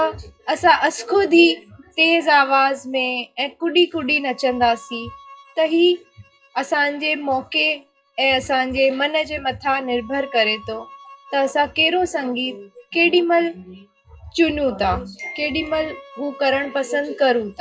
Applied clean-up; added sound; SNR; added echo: classical method WPE with log-MMSE.